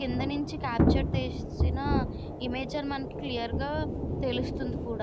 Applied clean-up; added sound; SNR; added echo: none; Thunder / Rain; -4 dB; none.